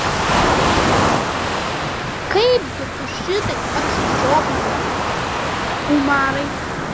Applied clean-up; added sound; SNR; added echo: none; Waves, surf; -4 dB; none.